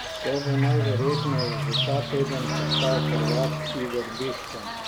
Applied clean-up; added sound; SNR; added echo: none; Bird / Fowl + Bowed string instrument; -3 dB; none.